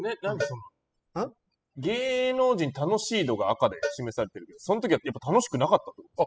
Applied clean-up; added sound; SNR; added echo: classical method spectral subtraction.